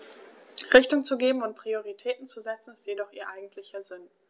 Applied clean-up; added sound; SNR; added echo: none; none; none; none.